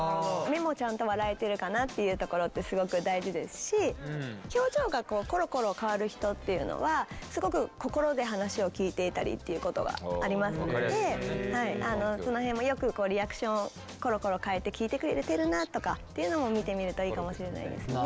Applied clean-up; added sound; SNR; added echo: none; none; none; none.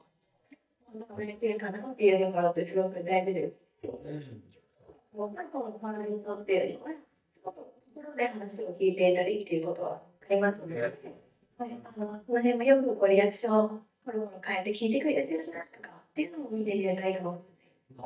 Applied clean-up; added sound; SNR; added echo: neural mask model DeepFilterNet 3.